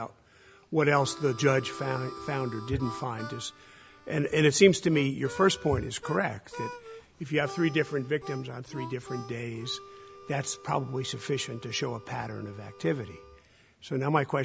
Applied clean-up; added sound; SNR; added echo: none; Harmonica; 16 dB; none.